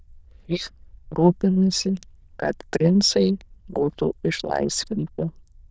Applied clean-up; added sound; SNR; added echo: neural diffusion model UNIVERSE++.